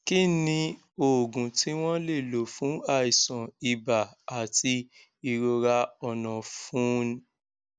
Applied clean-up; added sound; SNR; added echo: none; none; none; none.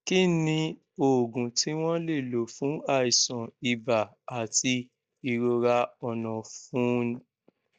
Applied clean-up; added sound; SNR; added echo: neural mask model DeepFilterNet 3.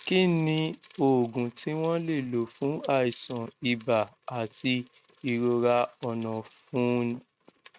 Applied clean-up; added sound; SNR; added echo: neural mask model RNNoise.